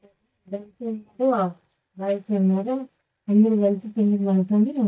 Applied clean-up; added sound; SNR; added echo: neural mask model DeepFilterNet 3.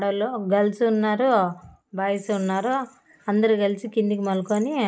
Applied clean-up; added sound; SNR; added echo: none; none; none; none.